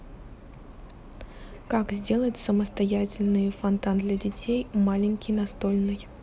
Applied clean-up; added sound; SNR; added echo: none; none; none; none.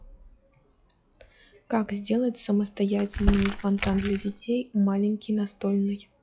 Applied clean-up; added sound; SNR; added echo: classical method log-MMSE.